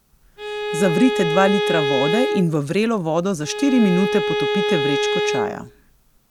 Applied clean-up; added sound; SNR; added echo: none; Bowed string instrument; 2 dB; none.